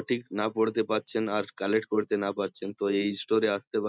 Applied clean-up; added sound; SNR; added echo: none; none; none; none.